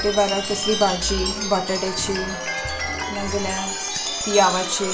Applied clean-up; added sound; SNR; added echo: none; Chime; 3 dB; reverberation time 0.3 s.